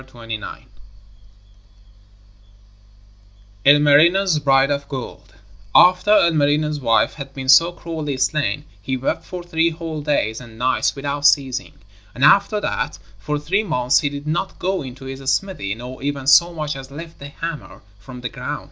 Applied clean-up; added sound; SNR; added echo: none; none; none; none.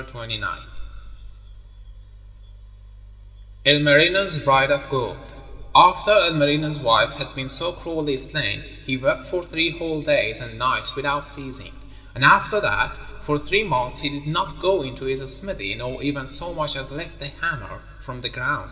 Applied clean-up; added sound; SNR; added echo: none; none; none; reverberation time 2.2 s.